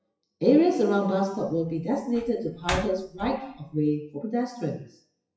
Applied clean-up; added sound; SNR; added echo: classical method WPE with log-MMSE.